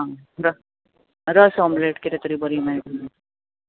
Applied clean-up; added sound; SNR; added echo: none; none; none; none.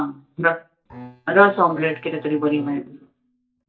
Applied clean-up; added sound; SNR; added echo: neural mask model DeepFilterNet 3.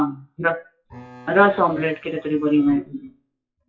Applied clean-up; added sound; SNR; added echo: classical method WPE with log-MMSE.